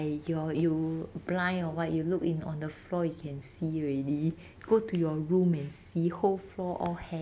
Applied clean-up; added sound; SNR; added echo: none; none; none; none.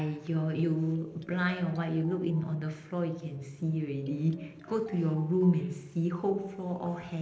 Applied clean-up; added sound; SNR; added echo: neural separator model SepFormer DNS4.